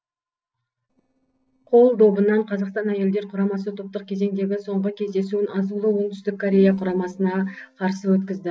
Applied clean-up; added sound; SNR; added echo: neural separator model SepFormer DNS4.